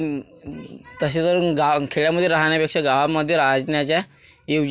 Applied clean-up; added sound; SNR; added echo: none; none; none; none.